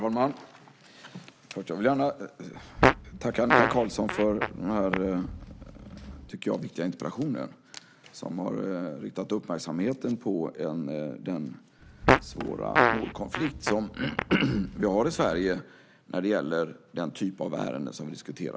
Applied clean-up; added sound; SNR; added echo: none; Fart; -1 dB; none.